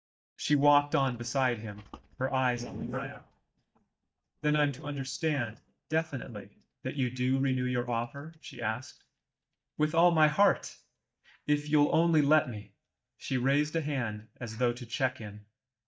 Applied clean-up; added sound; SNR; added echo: neural mask model DeepFilterNet 3.